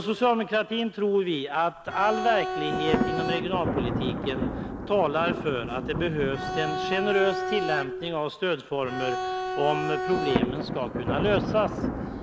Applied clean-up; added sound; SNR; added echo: none; Thunder + Bowed string instrument; 3 dB; none.